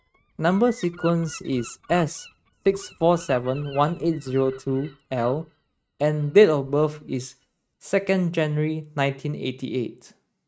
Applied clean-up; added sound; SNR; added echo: neural mask model RNNoise.